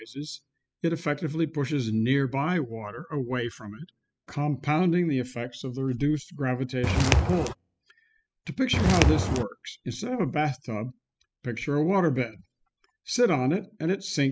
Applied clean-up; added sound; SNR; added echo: classical method spectral subtraction.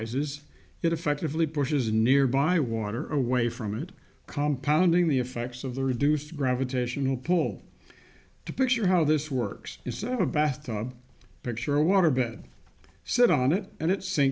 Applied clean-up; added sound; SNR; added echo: none; none; none; none.